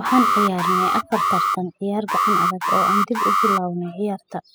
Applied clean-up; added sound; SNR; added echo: classical method spectral subtraction.